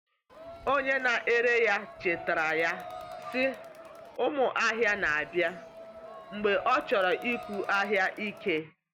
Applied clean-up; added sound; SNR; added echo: none; Crowd; 14 dB; none.